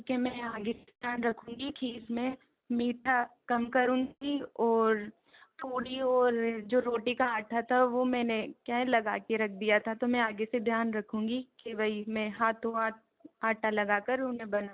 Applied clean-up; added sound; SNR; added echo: none; none; none; none.